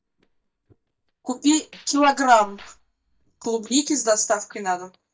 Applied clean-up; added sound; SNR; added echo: neural mask model DeepFilterNet 3.